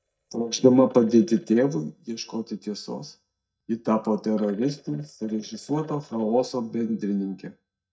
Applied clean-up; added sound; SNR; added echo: neural mask model DeepFilterNet 3.